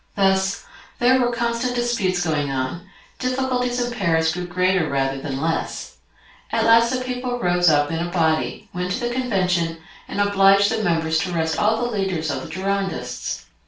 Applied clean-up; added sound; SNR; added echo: none; none; none; reverberation time 0.3 s.